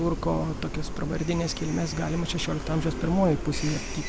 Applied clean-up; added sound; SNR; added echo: none; Train; 7 dB; none.